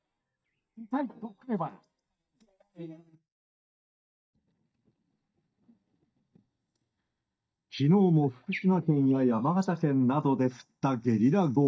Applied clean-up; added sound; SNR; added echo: neural mask model DeepFilterNet 3.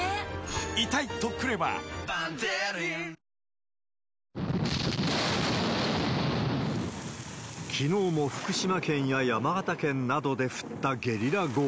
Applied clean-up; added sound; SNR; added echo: none; none; none; none.